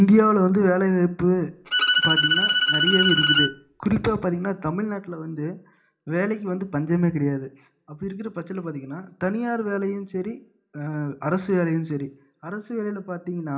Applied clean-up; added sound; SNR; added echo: none; Bowed string instrument; -4 dB; reverberation time 0.4 s.